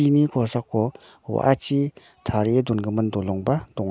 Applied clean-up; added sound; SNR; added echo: none; none; none; none.